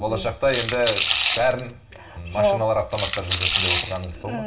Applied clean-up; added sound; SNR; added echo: none; Rattle / Rattle (instrument); 1 dB; reverberation time 0.2 s.